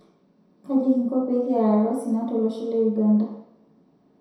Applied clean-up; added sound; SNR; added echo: none; none; none; reverberation time 0.7 s.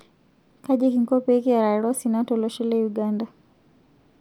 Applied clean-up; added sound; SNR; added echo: none; none; none; none.